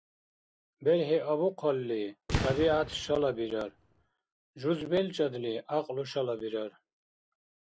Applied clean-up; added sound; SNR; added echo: none; Fireworks; 5 dB; none.